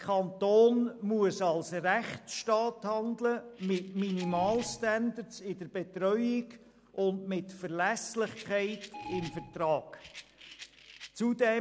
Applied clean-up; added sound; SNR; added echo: none; Alarm + Rattle; 17 dB; none.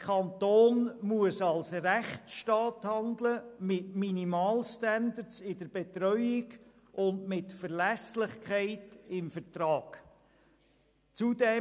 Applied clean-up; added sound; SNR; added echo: none; none; none; none.